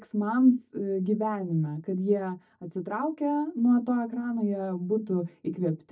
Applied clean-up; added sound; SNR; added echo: neural mask model DeepFilterNet 3.